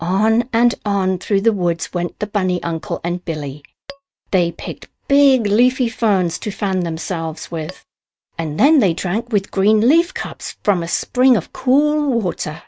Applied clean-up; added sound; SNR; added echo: neural mask model RNNoise.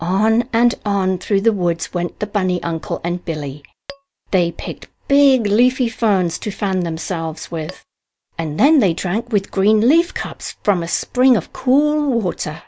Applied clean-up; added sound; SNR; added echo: none; Tap / Glass; 18 dB; none.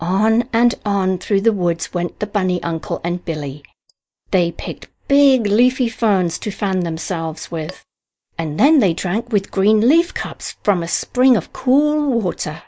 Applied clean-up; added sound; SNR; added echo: neural mask model Resemble Enhance denoiser.